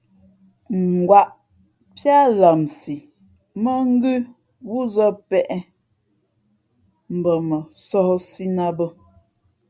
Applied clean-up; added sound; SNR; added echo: none; none; none; none.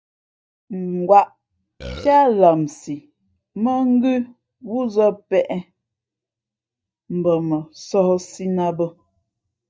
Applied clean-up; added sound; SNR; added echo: neural mask model DeepFilterNet 3.